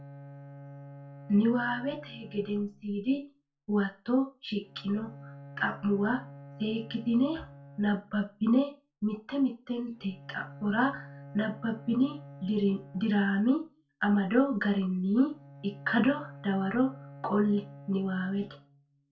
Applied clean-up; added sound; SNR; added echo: none; Bowed string instrument; 19 dB; reverberation time 0.2 s.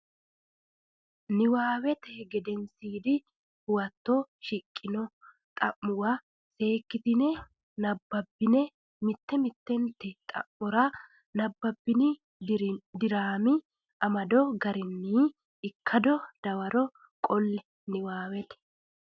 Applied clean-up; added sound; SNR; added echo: none; none; none; none.